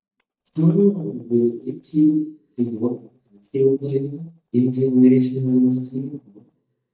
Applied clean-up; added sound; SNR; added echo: neural mask model DeepFilterNet 3.